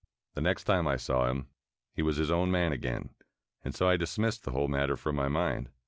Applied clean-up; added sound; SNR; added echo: none; none; none; none.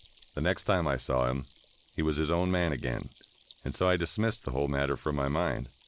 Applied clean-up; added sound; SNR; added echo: none; Stream; 19 dB; none.